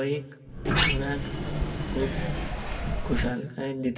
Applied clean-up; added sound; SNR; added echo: none; Sliding door; -5 dB; reverberation time 1.6 s.